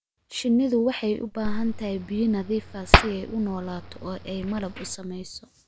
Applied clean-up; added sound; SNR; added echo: none; Hands; 0 dB; none.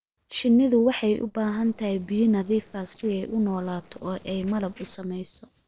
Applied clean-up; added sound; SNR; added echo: neural separator model SepFormer DNS4.